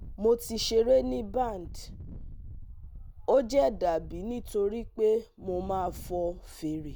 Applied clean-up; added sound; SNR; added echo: none; Wind; 13 dB; none.